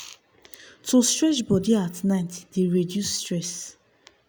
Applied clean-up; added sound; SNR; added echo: none; none; none; none.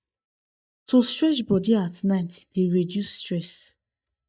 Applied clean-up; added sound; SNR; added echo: neural mask model DeepFilterNet 3.